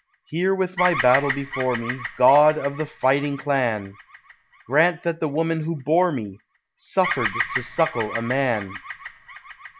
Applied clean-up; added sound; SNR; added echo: none; Bird vocalization, bird call, bird song; 9 dB; none.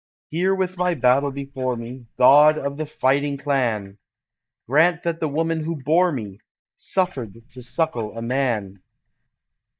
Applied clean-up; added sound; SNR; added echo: neural mask model DeepFilterNet 3.